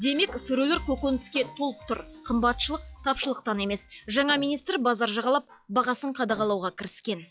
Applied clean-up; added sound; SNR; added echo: classical method log-MMSE.